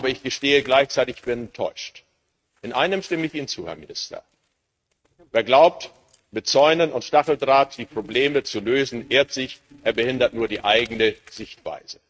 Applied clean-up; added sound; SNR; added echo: neural mask model RNNoise.